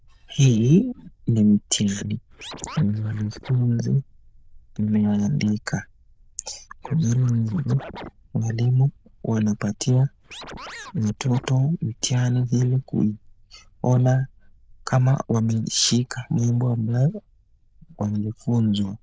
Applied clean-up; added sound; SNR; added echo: neural diffusion model UNIVERSE++.